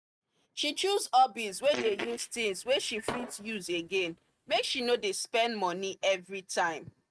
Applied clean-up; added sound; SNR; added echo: neural mask model RNNoise.